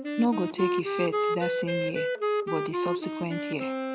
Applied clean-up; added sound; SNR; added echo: none; Wind instrument, woodwind instrument; -2 dB; none.